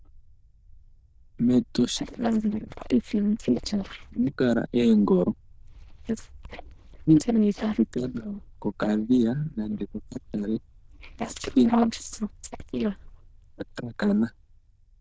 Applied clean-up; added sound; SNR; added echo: neural diffusion model UNIVERSE++.